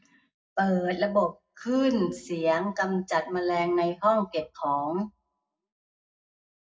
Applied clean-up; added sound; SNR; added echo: none; none; none; reverberation time 0.4 s.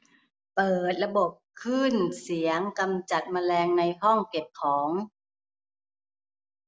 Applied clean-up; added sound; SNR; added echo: none; none; none; none.